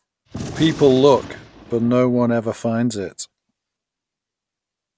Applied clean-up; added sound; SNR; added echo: none; Gunshot, gunfire; 14 dB; none.